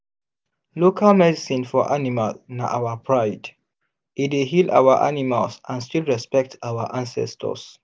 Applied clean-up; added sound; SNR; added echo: none; none; none; none.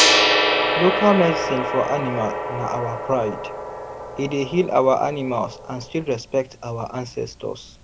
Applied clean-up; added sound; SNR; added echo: none; Gong; 1 dB; none.